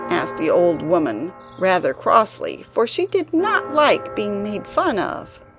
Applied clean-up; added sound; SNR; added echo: none; Church bell; 14 dB; none.